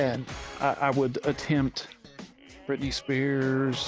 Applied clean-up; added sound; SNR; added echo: none; none; none; none.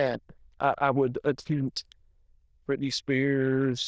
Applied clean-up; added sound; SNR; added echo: neural diffusion model UNIVERSE++.